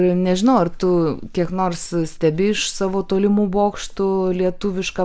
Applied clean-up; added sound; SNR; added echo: none; none; none; none.